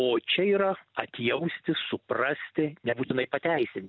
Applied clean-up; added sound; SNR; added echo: none; none; none; none.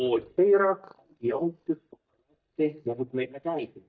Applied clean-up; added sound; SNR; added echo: neural mask model DeepFilterNet 3.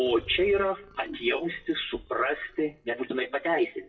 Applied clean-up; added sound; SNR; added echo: classical method WPE with log-MMSE.